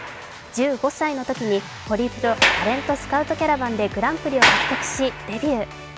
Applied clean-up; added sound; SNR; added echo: none; Sliding door; 3 dB; none.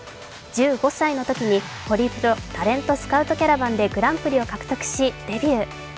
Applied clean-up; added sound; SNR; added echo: none; none; none; none.